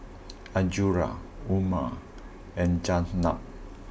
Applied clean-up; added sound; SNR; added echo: none; none; none; none.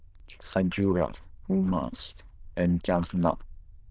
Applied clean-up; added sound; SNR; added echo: neural diffusion model UNIVERSE++.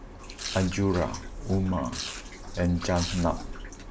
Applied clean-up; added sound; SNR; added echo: none; Domestic sounds, home sounds + Liquid; 10 dB; none.